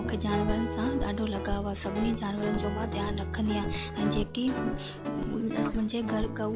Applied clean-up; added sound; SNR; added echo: none; Guitar; 1 dB; none.